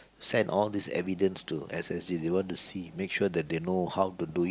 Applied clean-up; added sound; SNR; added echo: none; none; none; none.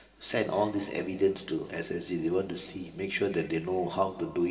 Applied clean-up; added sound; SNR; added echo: none; none; none; reverberation time 2.1 s.